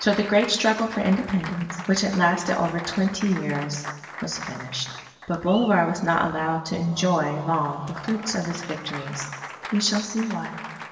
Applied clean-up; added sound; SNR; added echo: none; Applause; 13 dB; reverberation time 1.1 s.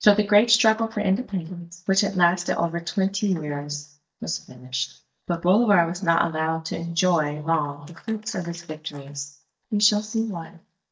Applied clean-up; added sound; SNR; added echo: neural mask model DeepFilterNet 3.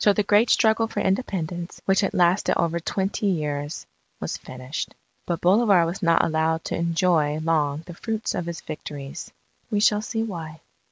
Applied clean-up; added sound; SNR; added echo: none; none; none; none.